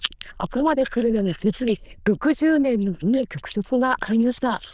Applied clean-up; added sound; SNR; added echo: neural diffusion model UNIVERSE++.